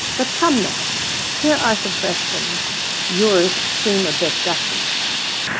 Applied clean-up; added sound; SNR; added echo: none; Fire; -1 dB; none.